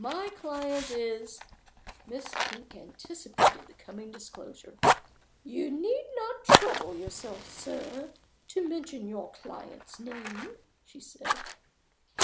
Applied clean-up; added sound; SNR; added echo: none; Fire; -5 dB; none.